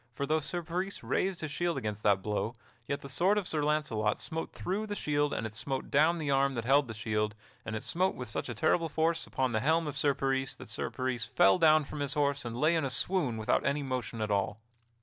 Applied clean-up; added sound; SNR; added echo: none; none; none; none.